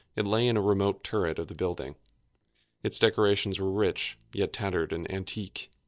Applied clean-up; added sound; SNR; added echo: neural separator model SepFormer DNS4.